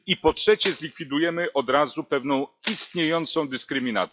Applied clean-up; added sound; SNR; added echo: classical method log-MMSE.